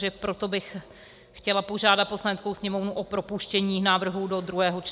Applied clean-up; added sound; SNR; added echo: none; none; none; none.